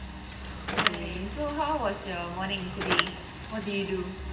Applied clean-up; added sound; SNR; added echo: none; Bicycle; 3 dB; reverberation time 1.1 s.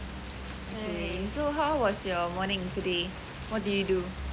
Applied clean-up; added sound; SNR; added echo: none; none; none; none.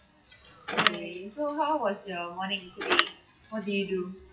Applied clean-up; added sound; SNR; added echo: classical method WPE with log-MMSE.